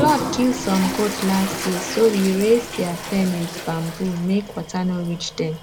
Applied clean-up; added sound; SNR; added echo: none; Toilet flush; 8 dB; none.